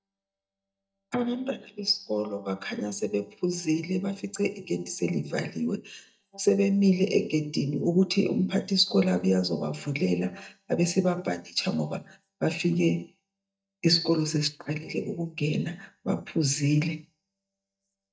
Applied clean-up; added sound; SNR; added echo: neural mask model DeepFilterNet 3.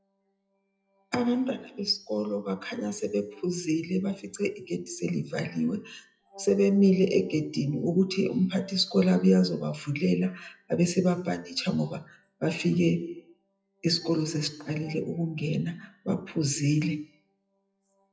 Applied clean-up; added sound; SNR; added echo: classical method WPE with log-MMSE.